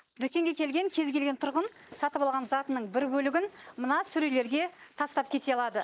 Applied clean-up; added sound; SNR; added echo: neural mask model Resemble Enhance denoiser.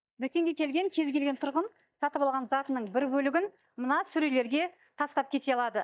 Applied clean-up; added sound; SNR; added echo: neural mask model DeepFilterNet 3.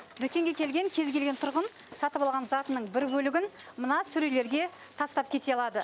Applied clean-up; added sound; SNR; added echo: none; none; none; none.